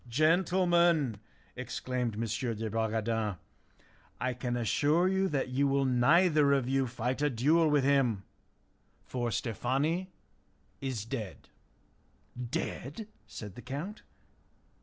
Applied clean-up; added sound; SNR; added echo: none; none; none; none.